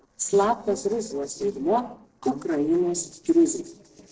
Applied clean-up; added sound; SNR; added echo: neural separator model SepFormer DNS4.